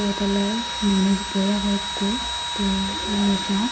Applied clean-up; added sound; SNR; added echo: none; Engine / Drill; 5 dB; none.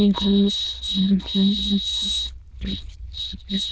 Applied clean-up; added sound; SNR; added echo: neural diffusion model UNIVERSE++.